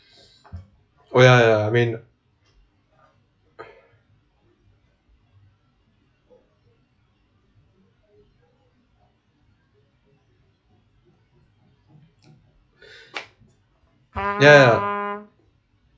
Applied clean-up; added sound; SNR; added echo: classical method log-MMSE.